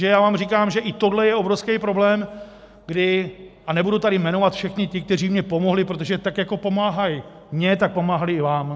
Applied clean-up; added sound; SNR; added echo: none; none; none; none.